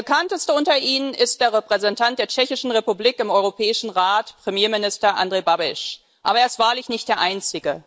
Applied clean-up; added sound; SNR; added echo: none; none; none; none.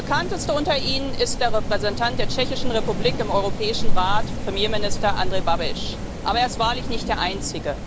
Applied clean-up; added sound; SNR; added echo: none; Rain; -2 dB; none.